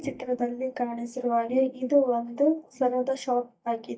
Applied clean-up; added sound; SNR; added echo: neural mask model DeepFilterNet 3.